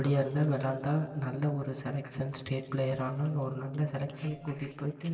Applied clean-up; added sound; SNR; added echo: neural separator model SepFormer DNS4.